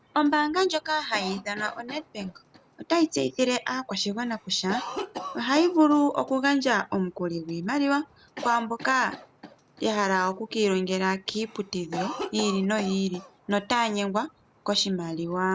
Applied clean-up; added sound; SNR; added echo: none; Cough; 15 dB; none.